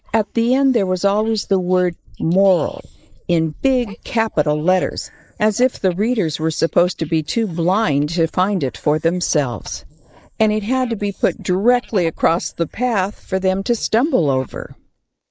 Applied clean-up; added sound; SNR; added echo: neural mask model Resemble Enhance denoiser.